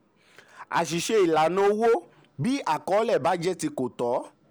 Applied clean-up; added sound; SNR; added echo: none; none; none; none.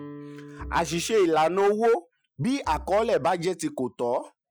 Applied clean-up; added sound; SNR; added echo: classical method Wiener filter.